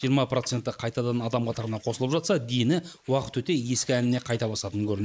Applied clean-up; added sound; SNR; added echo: neural mask model Resemble Enhance denoiser.